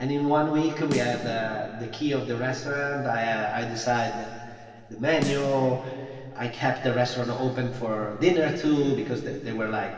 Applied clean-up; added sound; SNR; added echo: none; Snare drum; 13 dB; reverberation time 2.3 s.